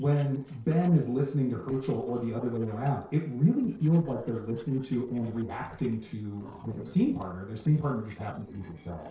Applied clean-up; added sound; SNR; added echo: neural separator model SepFormer DNS4.